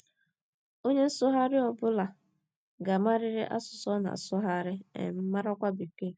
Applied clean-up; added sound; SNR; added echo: none; none; none; none.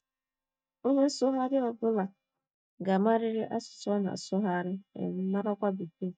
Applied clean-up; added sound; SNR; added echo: neural mask model DeepFilterNet 3.